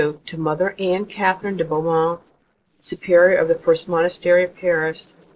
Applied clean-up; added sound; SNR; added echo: neural separator model SepFormer DNS4.